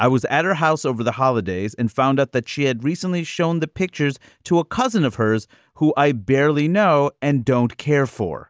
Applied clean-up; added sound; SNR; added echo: none; none; none; none.